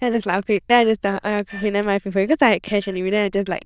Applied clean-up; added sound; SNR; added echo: neural diffusion model UNIVERSE++.